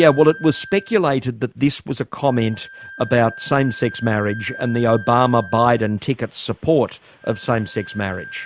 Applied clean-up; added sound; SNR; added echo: none; Wind instrument, woodwind instrument; 18 dB; none.